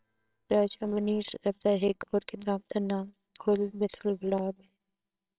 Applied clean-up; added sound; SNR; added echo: neural separator model SepFormer WHAMR!.